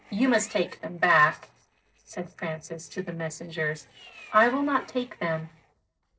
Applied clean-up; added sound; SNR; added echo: neural separator model SepFormer DNS4.